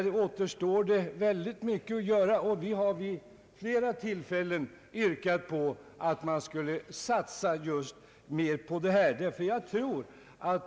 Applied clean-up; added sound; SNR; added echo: none; none; none; none.